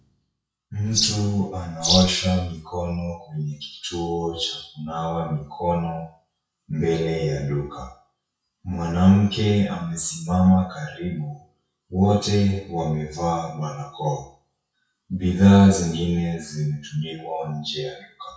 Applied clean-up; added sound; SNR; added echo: classical method WPE with log-MMSE.